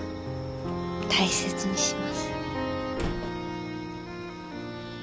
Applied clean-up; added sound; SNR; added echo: none; Slam; 14 dB; none.